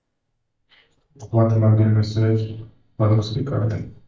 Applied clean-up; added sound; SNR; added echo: neural mask model DeepFilterNet 3.